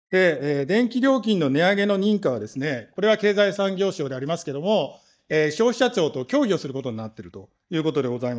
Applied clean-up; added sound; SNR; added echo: neural mask model DeepFilterNet 3.